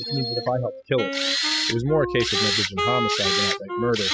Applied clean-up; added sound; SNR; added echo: classical method spectral subtraction.